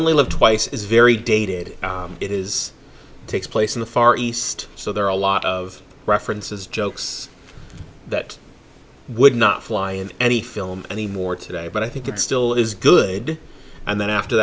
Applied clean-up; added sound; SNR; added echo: none; none; none; none.